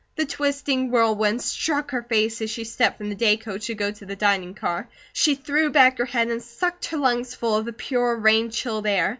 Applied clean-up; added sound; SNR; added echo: none; none; none; none.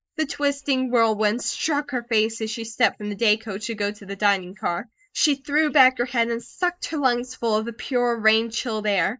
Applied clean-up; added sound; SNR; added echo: neural mask model Resemble Enhance denoiser.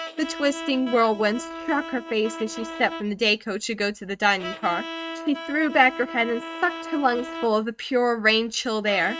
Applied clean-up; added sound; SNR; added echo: neural mask model RNNoise.